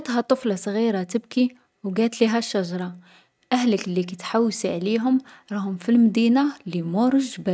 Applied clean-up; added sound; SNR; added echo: none; none; none; none.